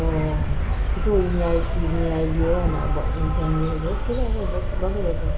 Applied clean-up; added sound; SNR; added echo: none; Insect; -2 dB; reverberation time 0.7 s.